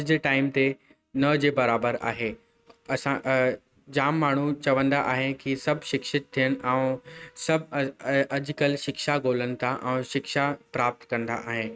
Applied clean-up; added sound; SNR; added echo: neural mask model RNNoise.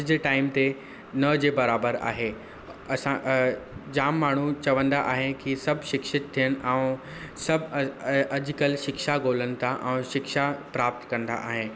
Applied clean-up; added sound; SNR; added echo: none; none; none; none.